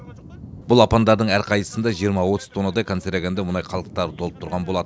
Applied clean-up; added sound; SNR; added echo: none; none; none; none.